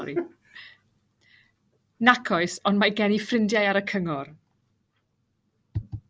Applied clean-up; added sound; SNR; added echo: none; none; none; none.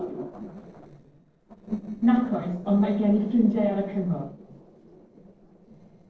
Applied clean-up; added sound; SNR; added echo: neural separator model SepFormer DNS4.